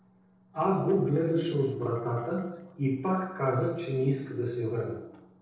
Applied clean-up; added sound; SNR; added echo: neural separator model SepFormer DNS4.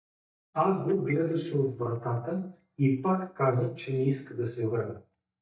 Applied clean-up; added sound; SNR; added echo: neural mask model DeepFilterNet 3.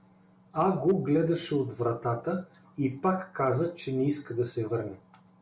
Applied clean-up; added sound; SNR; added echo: none; none; none; none.